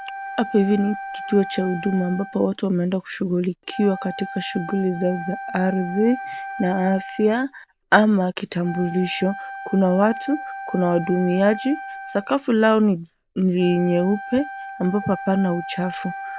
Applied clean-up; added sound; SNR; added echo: none; Wind instrument, woodwind instrument; 12 dB; none.